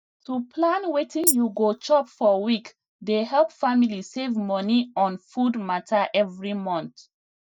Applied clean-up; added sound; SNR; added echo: neural mask model DeepFilterNet 3.